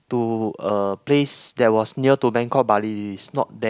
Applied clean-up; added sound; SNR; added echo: none; none; none; none.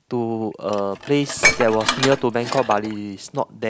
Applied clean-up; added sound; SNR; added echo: none; Dishes, pots, and pans; 3 dB; none.